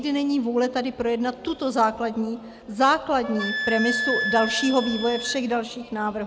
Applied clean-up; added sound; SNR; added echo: none; Wind instrument, woodwind instrument; 6 dB; none.